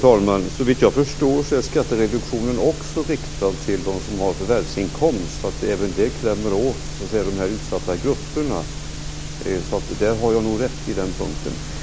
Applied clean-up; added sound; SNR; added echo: none; none; none; none.